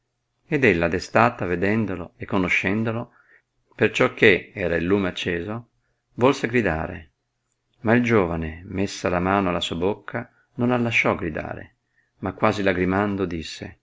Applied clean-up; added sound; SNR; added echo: none; none; none; none.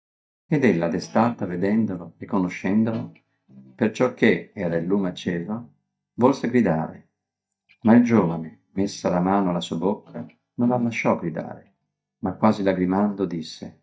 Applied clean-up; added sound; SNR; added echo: neural mask model DeepFilterNet 3.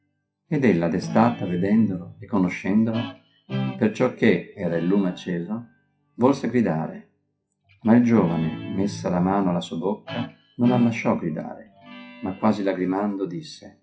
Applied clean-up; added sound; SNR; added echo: classical method WPE with log-MMSE.